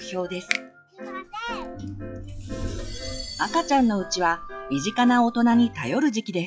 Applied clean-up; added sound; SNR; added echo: classical method log-MMSE.